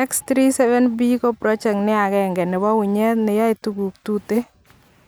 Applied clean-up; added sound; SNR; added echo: none; none; none; none.